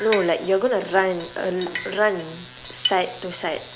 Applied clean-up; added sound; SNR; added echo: none; Drip; 11 dB; none.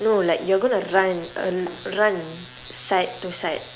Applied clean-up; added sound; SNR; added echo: none; none; none; none.